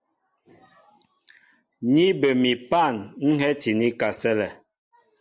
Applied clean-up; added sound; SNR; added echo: none; none; none; none.